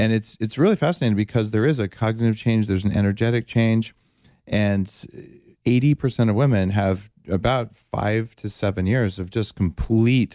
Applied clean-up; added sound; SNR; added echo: none; none; none; none.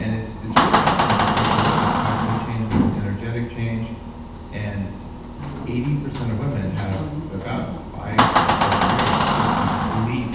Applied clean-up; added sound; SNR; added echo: none; Door; -4 dB; reverberation time 0.9 s.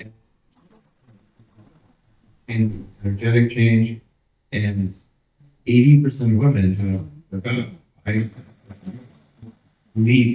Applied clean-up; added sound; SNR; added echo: neural mask model DeepFilterNet 3.